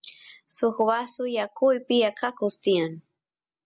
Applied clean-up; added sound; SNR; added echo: none; none; none; none.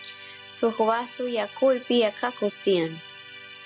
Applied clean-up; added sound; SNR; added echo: none; Musical instrument; 18 dB; none.